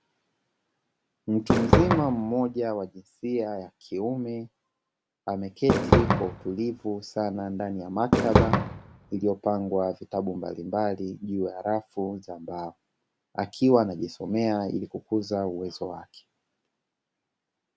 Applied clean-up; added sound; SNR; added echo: none; Fireworks; -5 dB; none.